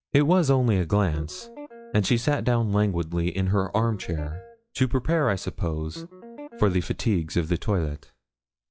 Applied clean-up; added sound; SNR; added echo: classical method log-MMSE.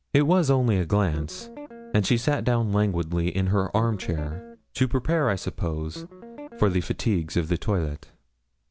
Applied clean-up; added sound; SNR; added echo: none; Guitar; 16 dB; none.